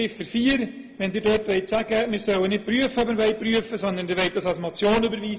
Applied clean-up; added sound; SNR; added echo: none; none; none; reverberation time 0.4 s.